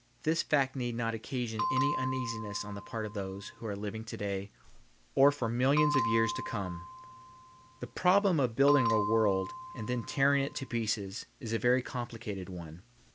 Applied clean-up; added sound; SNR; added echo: none; Bell; 5 dB; none.